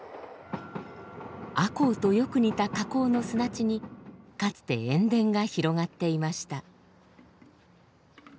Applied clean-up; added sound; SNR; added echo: none; none; none; none.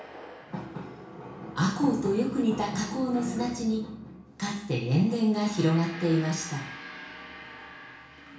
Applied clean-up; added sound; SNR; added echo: none; Gong; 19 dB; reverberation time 0.6 s.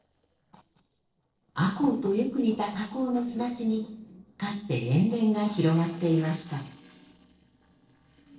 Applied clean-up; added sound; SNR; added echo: neural separator model SepFormer DNS4.